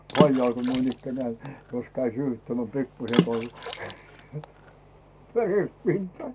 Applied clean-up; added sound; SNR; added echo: none; Water / Splash, splatter; 4 dB; none.